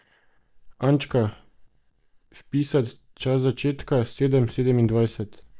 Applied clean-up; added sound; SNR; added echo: neural mask model DeepFilterNet 3.